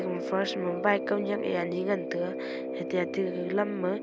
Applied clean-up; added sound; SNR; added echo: none; Brass instrument; 4 dB; none.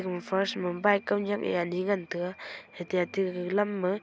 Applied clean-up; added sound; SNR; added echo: none; none; none; none.